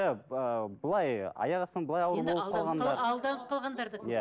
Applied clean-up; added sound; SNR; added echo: none; none; none; none.